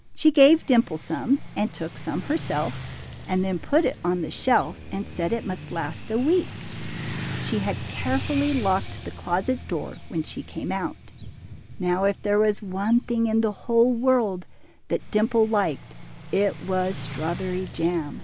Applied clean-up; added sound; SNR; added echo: none; Motorcycle / Traffic noise, roadway noise; 13 dB; none.